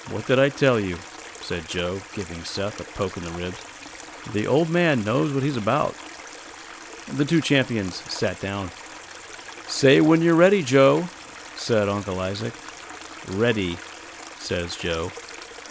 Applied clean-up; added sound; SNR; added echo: none; Stream; 16 dB; none.